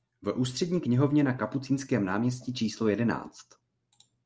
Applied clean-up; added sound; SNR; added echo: none; none; none; none.